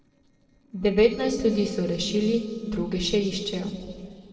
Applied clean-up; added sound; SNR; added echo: neural separator model SepFormer DNS4.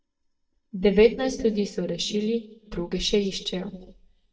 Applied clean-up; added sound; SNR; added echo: neural mask model DeepFilterNet 3.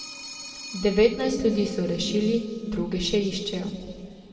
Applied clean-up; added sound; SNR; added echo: none; Telephone; 18 dB; reverberation time 2.2 s.